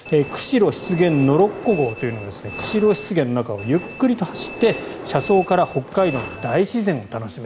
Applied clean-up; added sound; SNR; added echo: none; Train; 13 dB; none.